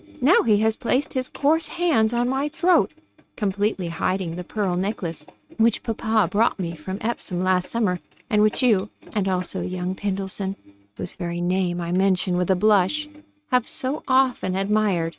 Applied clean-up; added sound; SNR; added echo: neural mask model RNNoise.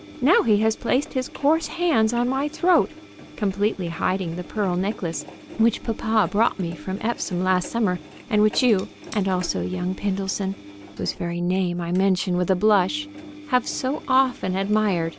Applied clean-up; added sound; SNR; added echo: none; Engine; 18 dB; none.